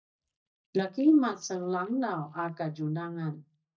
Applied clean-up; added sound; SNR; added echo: neural mask model DeepFilterNet 3.